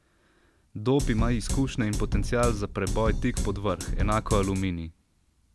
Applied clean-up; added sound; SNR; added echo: none; Drum kit; 1 dB; none.